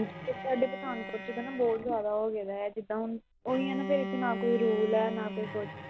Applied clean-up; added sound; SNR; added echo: none; Bowed string instrument; 8 dB; none.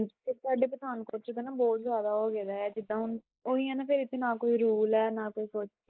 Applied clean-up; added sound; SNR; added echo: neural mask model Resemble Enhance denoiser.